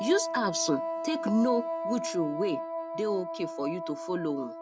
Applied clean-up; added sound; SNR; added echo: none; Wind instrument, woodwind instrument; 5 dB; none.